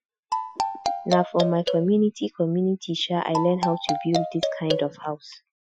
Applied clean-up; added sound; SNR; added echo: classical method Wiener filter.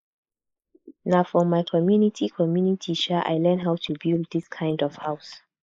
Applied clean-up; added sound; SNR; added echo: neural mask model Resemble Enhance denoiser.